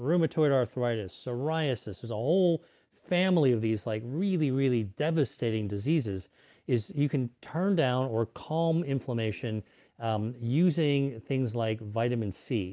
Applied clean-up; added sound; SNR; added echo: none; none; none; none.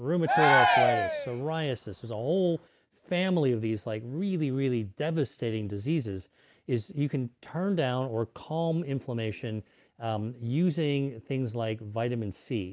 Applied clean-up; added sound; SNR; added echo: none; Cheering; -3 dB; none.